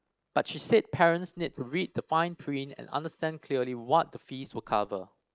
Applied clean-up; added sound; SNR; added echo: neural mask model Resemble Enhance denoiser.